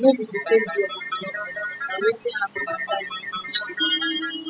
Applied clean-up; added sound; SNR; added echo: classical method spectral subtraction.